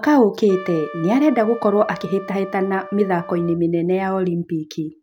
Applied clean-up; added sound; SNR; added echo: none; Trumpet; 16 dB; none.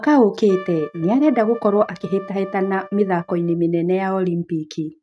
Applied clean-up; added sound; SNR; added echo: neural mask model RNNoise.